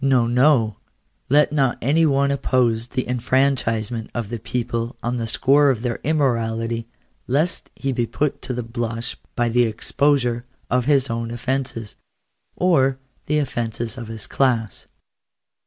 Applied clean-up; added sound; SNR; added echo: none; none; none; none.